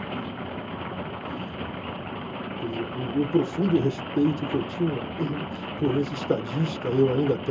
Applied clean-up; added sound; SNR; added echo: none; Rain; 6 dB; reverberation time 0.2 s.